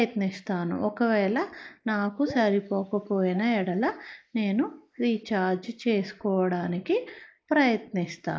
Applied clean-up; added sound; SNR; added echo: neural mask model Resemble Enhance denoiser.